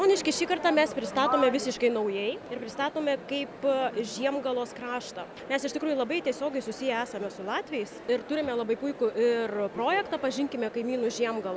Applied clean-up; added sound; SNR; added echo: none; none; none; none.